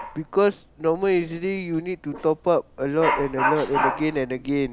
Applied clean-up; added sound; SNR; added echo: none; Dog; 6 dB; none.